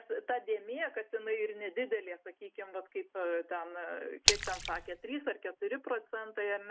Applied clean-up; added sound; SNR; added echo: none; Splash, splatter; -5 dB; none.